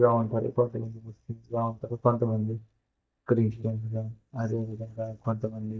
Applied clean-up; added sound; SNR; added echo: neural mask model DeepFilterNet 3.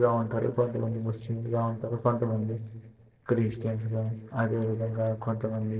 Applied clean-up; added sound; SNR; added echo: neural separator model SepFormer DNS4.